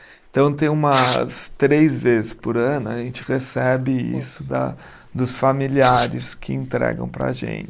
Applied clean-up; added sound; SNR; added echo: neural mask model Resemble Enhance denoiser.